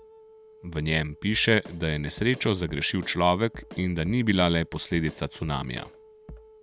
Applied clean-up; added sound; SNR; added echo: none; Wind instrument, woodwind instrument + Drum kit; 19 dB; none.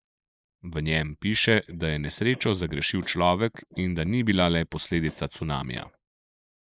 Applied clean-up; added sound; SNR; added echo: neural mask model Resemble Enhance denoiser.